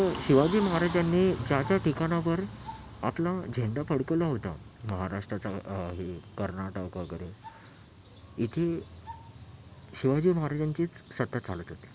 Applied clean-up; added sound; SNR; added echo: none; none; none; none.